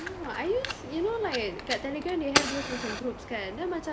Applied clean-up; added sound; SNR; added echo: none; Fire; 3 dB; none.